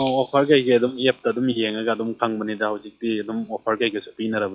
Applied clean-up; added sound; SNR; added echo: classical method log-MMSE.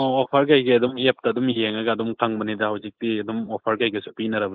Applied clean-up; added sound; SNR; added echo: neural mask model Resemble Enhance denoiser.